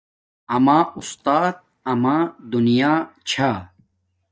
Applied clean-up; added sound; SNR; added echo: neural mask model DeepFilterNet 3.